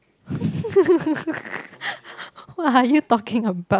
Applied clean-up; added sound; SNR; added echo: none; none; none; none.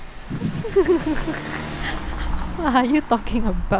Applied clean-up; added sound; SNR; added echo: none; Engine / Car; 4 dB; none.